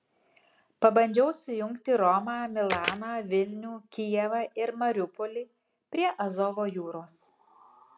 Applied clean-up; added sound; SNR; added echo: none; Camera; 8 dB; none.